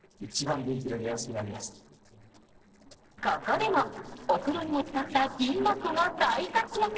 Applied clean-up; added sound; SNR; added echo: neural separator model SepFormer DNS4.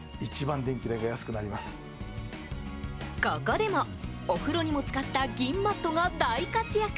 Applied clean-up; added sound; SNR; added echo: none; none; none; none.